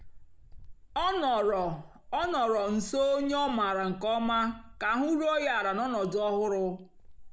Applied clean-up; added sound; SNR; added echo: none; Cricket; 18 dB; none.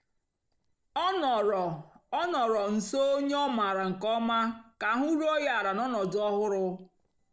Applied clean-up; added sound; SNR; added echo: neural separator model SepFormer DNS4.